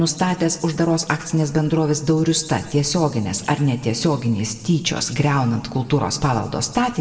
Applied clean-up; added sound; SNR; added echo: none; none; none; reverberation time 1.2 s.